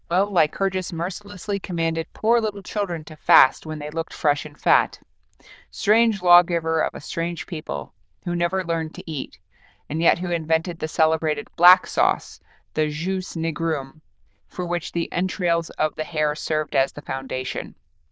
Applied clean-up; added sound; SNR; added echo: neural diffusion model UNIVERSE++.